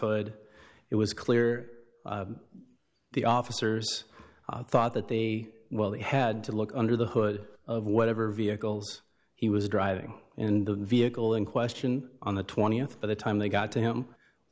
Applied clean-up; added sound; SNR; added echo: none; none; none; none.